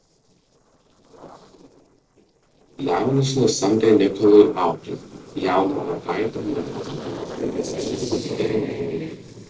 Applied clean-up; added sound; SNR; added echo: neural separator model SepFormer DNS4.